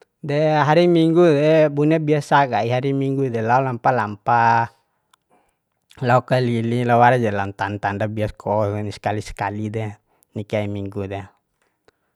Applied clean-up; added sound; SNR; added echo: none; none; none; none.